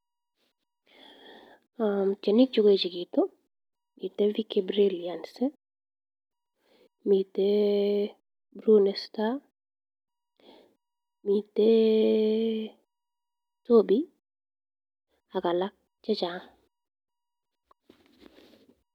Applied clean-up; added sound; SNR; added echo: none; none; none; none.